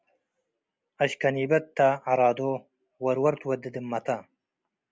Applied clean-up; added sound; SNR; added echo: none; none; none; none.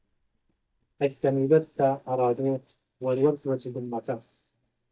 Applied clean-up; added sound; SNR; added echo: neural mask model DeepFilterNet 3.